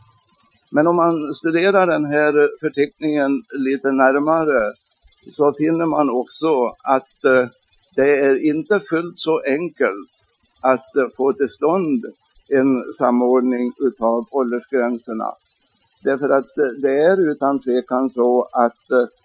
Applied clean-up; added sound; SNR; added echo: classical method Wiener filter.